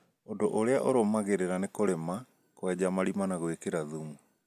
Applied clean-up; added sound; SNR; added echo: none; none; none; none.